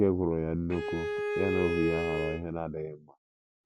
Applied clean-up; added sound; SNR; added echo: none; Bowed string instrument; 2 dB; none.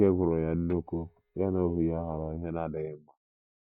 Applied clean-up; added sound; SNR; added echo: neural mask model DeepFilterNet 3.